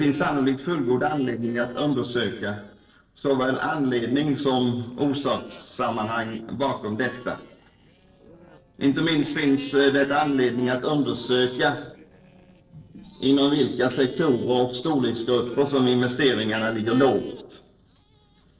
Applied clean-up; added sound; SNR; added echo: neural separator model SepFormer DNS4.